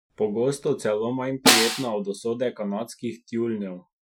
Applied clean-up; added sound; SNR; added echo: classical method Wiener filter.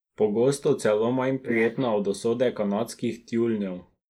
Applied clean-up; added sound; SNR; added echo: neural mask model Resemble Enhance denoiser.